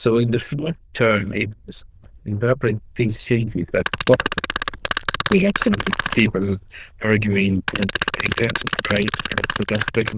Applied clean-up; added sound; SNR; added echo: neural diffusion model UNIVERSE++.